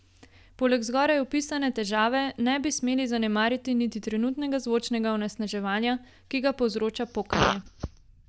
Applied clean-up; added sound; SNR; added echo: none; Fart; 4 dB; none.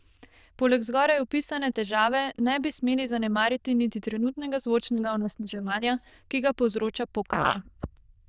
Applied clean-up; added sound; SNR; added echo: neural diffusion model UNIVERSE++.